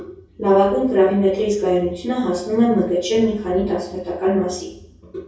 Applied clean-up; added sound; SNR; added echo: none; none; none; reverberation time 0.6 s.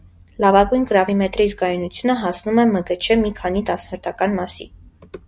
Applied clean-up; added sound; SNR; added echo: none; none; none; none.